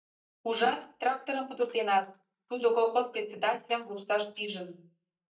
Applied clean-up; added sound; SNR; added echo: neural mask model DeepFilterNet 3.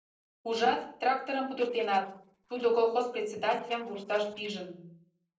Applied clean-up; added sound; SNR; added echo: neural separator model SepFormer DNS4.